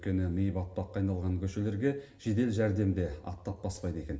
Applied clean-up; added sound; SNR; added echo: none; none; none; reverberation time 0.6 s.